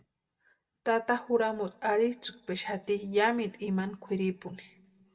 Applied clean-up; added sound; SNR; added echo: none; none; none; reverberation time 0.3 s.